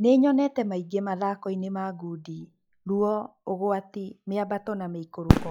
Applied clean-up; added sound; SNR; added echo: classical method log-MMSE.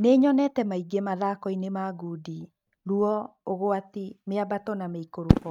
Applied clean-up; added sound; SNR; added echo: neural mask model RNNoise.